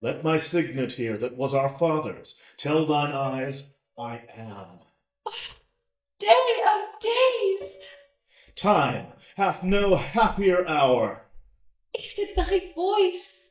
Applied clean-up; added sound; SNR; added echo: neural mask model DeepFilterNet 3.